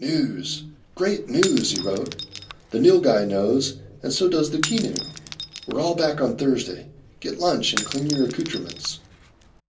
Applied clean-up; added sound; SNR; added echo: none; Shatter / Crushing; 12 dB; reverberation time 0.3 s.